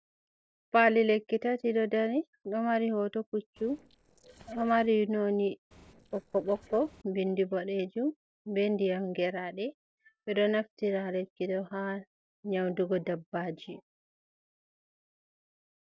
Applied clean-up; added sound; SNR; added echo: neural separator model SepFormer DNS4.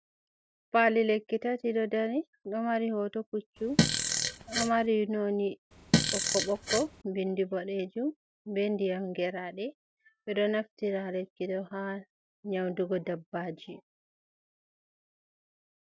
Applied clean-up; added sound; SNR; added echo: none; Fart; -2 dB; none.